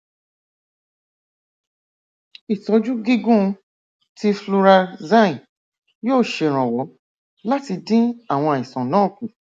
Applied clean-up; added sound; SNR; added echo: none; none; none; none.